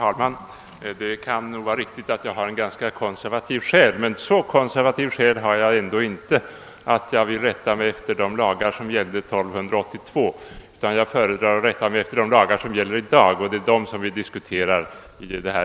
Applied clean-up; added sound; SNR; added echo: none; none; none; none.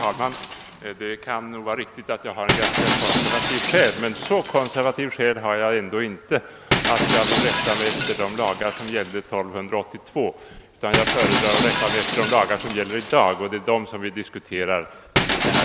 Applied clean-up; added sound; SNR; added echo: none; Shatter; 0 dB; none.